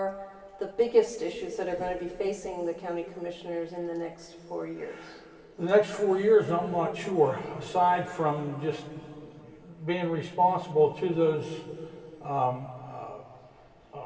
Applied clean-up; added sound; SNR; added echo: none; none; none; reverberation time 2.9 s.